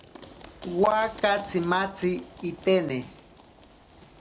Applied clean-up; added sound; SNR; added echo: none; Run; 19 dB; none.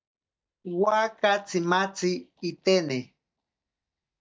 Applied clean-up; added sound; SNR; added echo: neural mask model DeepFilterNet 3.